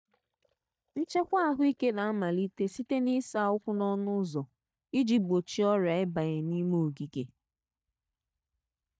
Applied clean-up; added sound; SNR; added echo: neural mask model DeepFilterNet 3.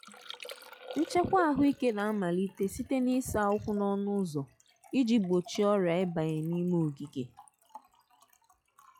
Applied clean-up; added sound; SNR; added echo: classical method log-MMSE.